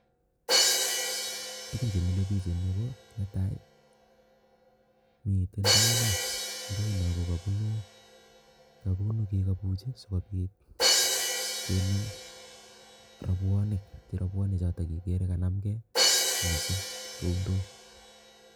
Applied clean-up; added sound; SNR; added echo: none; Crash cymbal; 1 dB; none.